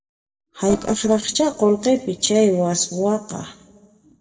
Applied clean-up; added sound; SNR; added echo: neural separator model SepFormer DNS4.